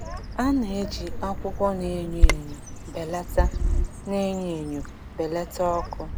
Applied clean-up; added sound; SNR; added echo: none; Bird vocalization, bird call, bird song; -2 dB; none.